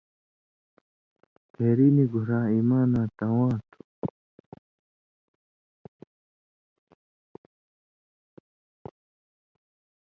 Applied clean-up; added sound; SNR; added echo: none; none; none; none.